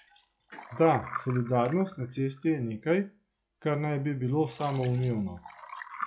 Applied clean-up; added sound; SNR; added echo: classical method log-MMSE.